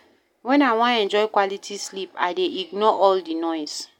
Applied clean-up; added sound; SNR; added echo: none; none; none; none.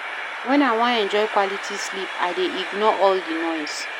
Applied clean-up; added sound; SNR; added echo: none; Train; 8 dB; none.